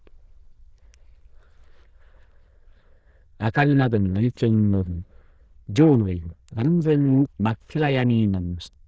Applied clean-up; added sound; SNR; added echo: neural diffusion model UNIVERSE++.